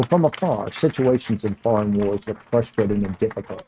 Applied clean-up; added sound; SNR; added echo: neural mask model RNNoise.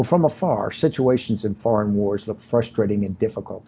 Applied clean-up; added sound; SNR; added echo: none; none; none; none.